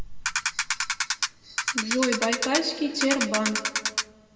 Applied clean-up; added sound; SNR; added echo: none; Ratchet, pawl; 0 dB; reverberation time 1.6 s.